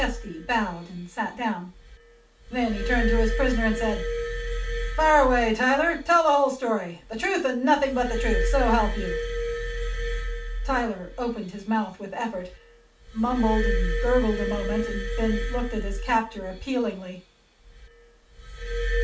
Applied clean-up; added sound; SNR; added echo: none; Glass; 3 dB; reverberation time 0.2 s.